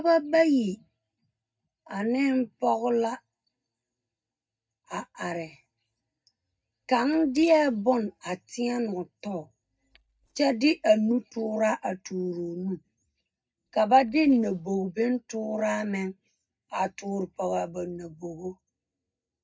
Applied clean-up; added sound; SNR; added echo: neural mask model DeepFilterNet 3.